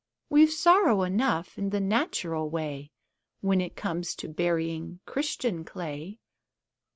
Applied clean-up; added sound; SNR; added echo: none; none; none; none.